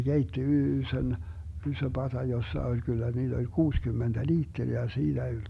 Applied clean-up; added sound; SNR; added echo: none; none; none; none.